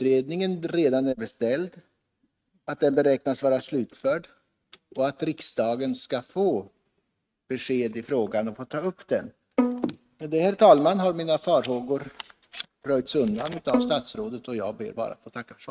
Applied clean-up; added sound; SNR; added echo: neural mask model RNNoise.